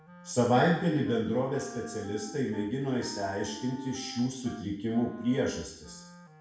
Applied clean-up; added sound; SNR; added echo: none; Wind instrument, woodwind instrument; 18 dB; reverberation time 0.6 s.